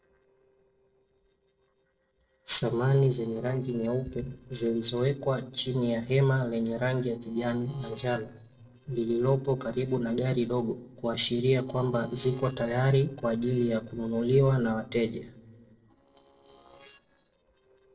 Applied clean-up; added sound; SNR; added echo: neural separator model SepFormer DNS4.